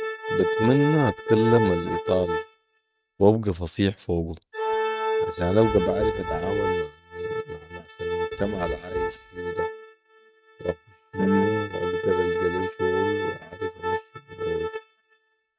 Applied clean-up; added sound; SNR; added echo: neural mask model RNNoise.